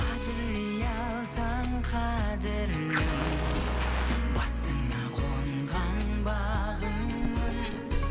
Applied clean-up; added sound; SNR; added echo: none; Fire; 12 dB; none.